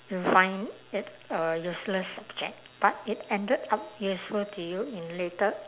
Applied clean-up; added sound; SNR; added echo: none; none; none; none.